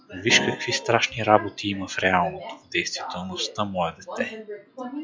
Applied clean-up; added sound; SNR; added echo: classical method log-MMSE.